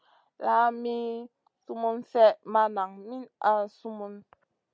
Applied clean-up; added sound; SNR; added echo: none; none; none; none.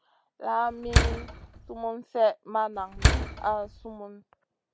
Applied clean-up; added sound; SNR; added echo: none; Slam; -4 dB; none.